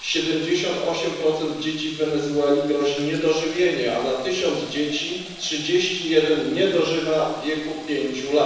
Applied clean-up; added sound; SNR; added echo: none; Fill (with liquid); 20 dB; reverberation time 1.1 s.